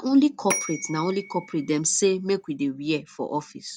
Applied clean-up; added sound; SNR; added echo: none; Bell / Telephone; 11 dB; none.